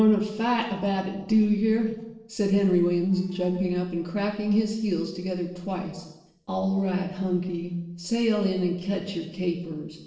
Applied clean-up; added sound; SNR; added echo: neural separator model SepFormer DNS4.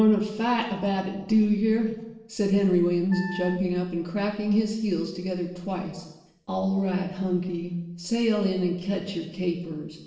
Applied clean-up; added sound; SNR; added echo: none; Wind instrument, woodwind instrument; 14 dB; reverberation time 0.9 s.